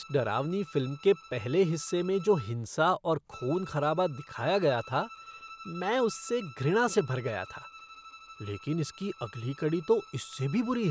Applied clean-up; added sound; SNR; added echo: none; Bowed string instrument; 19 dB; none.